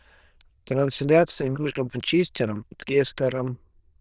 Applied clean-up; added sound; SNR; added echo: neural diffusion model UNIVERSE++.